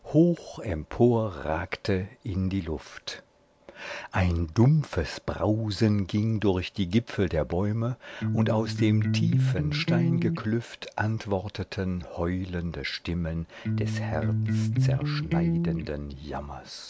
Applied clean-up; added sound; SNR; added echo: none; Electric guitar; -2 dB; none.